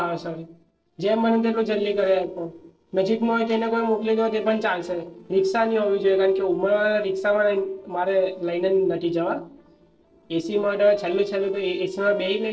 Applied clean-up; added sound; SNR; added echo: neural separator model SepFormer DNS4.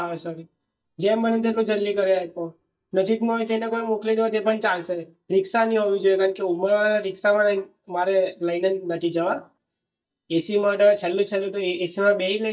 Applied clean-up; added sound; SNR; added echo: neural mask model DeepFilterNet 3.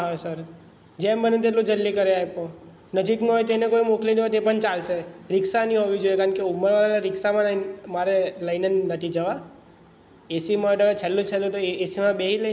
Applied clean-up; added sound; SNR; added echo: none; none; none; none.